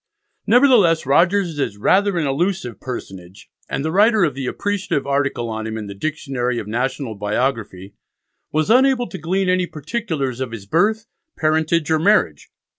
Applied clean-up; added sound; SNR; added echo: none; none; none; none.